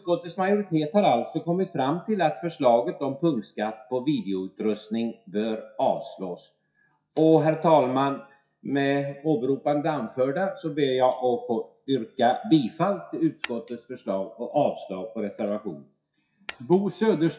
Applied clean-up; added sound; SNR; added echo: classical method WPE with log-MMSE.